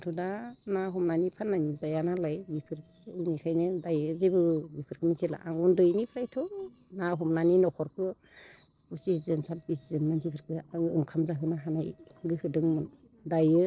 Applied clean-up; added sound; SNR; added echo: neural separator model SepFormer DNS4.